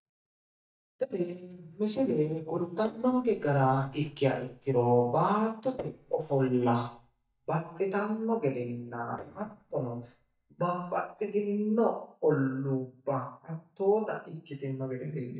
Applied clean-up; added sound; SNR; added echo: neural mask model DeepFilterNet 3.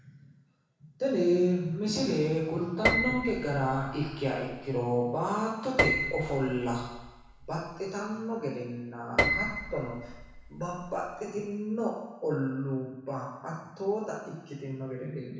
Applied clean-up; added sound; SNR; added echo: none; Piano; 2 dB; reverberation time 1.0 s.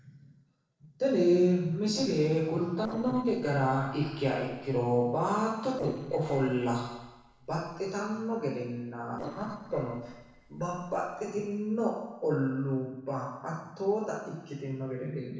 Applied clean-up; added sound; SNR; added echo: neural separator model SepFormer DNS4.